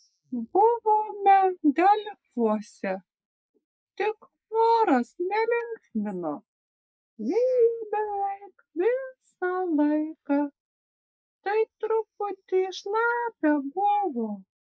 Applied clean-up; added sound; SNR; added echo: neural mask model Resemble Enhance denoiser.